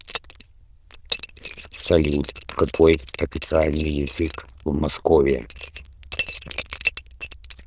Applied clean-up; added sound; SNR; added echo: neural diffusion model UNIVERSE++.